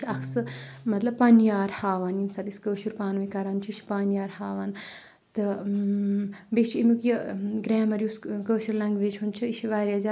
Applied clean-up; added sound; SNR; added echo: none; Acoustic guitar; 16 dB; none.